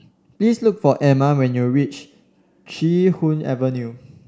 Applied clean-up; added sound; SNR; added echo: none; none; none; none.